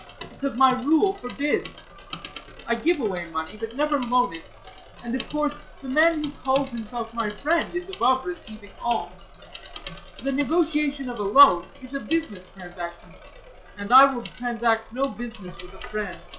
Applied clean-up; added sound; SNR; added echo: classical method log-MMSE.